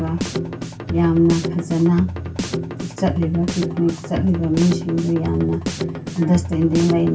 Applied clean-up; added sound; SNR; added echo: none; Drum kit; 7 dB; reverberation time 0.1 s.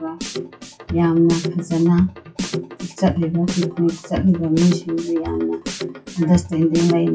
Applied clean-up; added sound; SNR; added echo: classical method WPE with log-MMSE.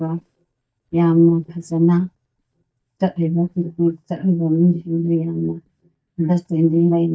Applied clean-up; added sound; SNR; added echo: neural mask model DeepFilterNet 3.